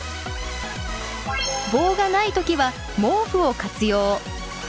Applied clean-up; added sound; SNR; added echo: none; none; none; none.